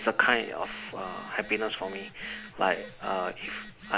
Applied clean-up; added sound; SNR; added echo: none; Telephone; 16 dB; none.